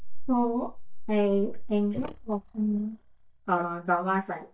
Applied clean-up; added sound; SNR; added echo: neural mask model DeepFilterNet 3.